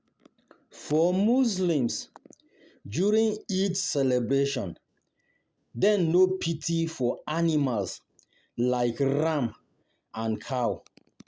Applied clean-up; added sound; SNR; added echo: none; none; none; none.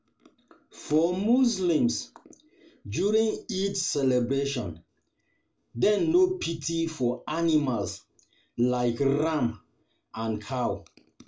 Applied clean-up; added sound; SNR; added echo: none; none; none; reverberation time 0.3 s.